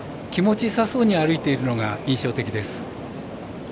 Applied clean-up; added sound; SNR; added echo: none; none; none; none.